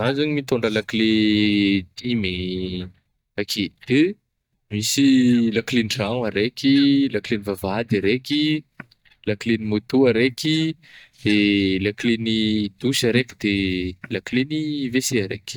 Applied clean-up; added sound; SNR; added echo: neural mask model DeepFilterNet 3.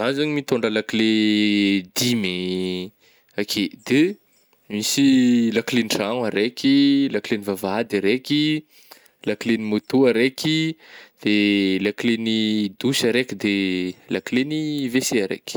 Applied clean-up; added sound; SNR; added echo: none; none; none; none.